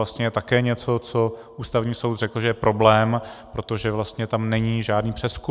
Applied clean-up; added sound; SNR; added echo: none; none; none; none.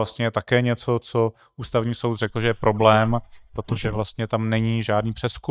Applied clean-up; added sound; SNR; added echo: neural mask model DeepFilterNet 3.